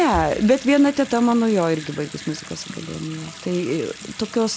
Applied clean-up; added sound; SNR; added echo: none; Bathtub (filling or washing) / Sink (filling or washing) / Water tap, faucet; 17 dB; none.